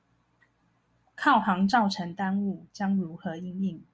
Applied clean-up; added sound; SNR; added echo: none; none; none; none.